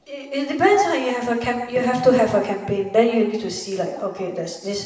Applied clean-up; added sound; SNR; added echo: none; none; none; reverberation time 1.0 s.